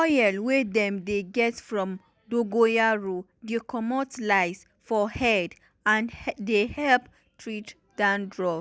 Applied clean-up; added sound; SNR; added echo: none; none; none; none.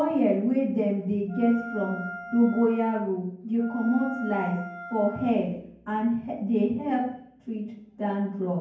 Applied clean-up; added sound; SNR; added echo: none; Wind instrument, woodwind instrument; 14 dB; reverberation time 0.9 s.